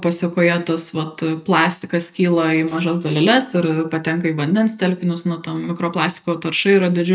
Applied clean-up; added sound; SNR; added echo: neural mask model DeepFilterNet 3.